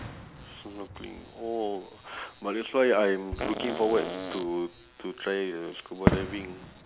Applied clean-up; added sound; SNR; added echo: none; Fireworks + Fart; 4 dB; none.